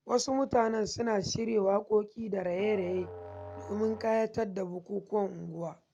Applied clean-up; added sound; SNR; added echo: none; Musical instrument; 15 dB; none.